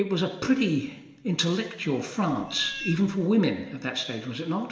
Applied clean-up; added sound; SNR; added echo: none; Meow; 12 dB; reverberation time 1.0 s.